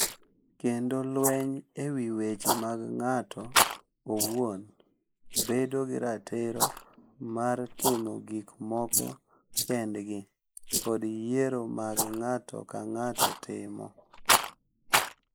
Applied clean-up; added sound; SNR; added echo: neural mask model Resemble Enhance denoiser.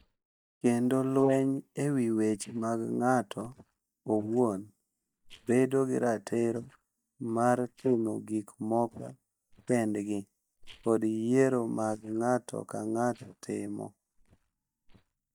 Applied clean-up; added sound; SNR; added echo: neural mask model DeepFilterNet 3.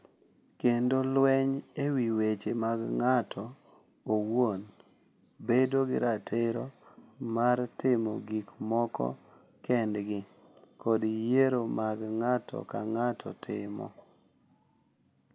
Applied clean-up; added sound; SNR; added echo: none; none; none; none.